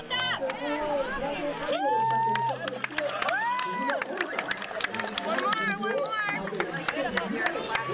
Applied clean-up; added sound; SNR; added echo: none; Cheering; -4 dB; reverberation time 0.7 s.